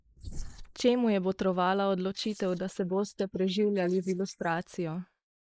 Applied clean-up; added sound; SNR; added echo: neural mask model Resemble Enhance denoiser.